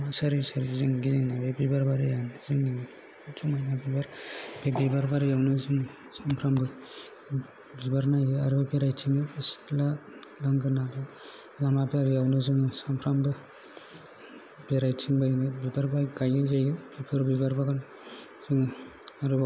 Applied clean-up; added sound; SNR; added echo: none; none; none; none.